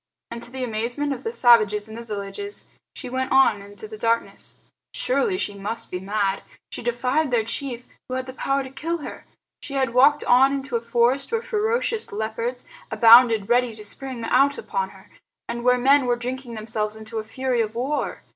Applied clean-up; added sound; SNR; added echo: none; none; none; none.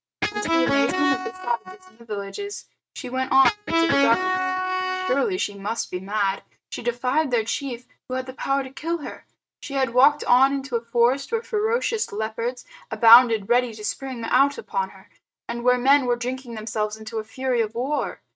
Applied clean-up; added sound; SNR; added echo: neural mask model RNNoise.